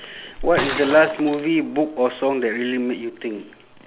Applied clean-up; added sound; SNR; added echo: none; Shatter; 12 dB; none.